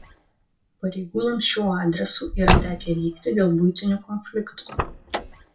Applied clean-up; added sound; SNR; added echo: none; Car; 3 dB; reverberation time 0.2 s.